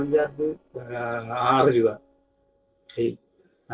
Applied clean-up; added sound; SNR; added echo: neural separator model SepFormer DNS4.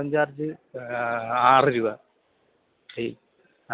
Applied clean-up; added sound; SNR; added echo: none; none; none; none.